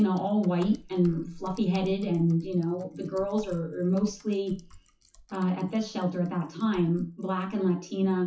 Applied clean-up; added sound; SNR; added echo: classical method WPE with log-MMSE.